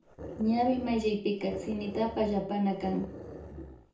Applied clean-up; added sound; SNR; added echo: none; Growling; 13 dB; reverberation time 0.6 s.